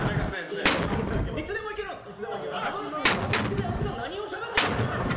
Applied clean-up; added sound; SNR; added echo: none; Gunshot, gunfire; -4 dB; reverberation time 1.2 s.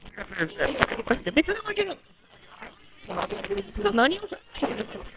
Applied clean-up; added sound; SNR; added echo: neural separator model SepFormer WHAMR!.